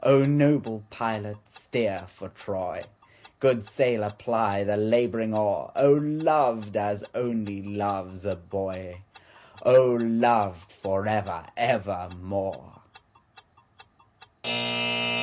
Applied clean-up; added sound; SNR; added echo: none; Alarm / Clock; 14 dB; none.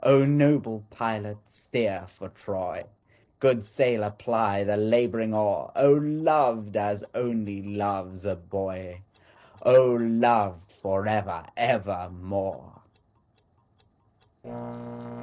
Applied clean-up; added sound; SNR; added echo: neural separator model SepFormer DNS4.